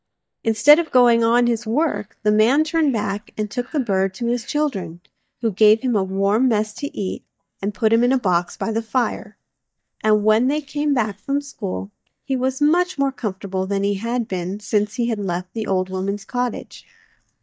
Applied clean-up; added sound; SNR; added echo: neural mask model DeepFilterNet 3.